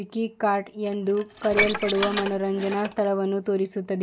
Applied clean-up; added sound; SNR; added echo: none; Dishes, pots, and pans + Bird; 5 dB; none.